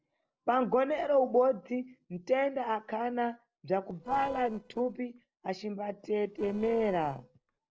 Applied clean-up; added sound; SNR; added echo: neural separator model SepFormer DNS4.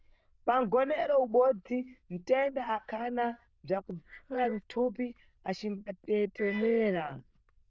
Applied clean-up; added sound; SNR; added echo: neural diffusion model UNIVERSE++.